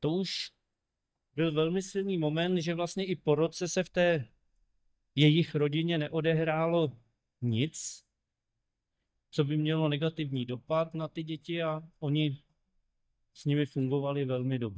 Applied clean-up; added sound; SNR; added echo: neural mask model DeepFilterNet 3.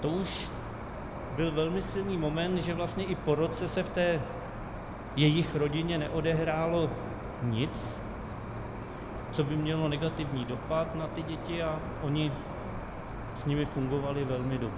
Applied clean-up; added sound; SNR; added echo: none; Cricket; 7 dB; none.